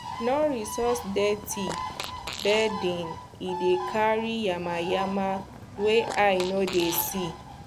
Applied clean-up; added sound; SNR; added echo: none; Fart + Bird; 9 dB; none.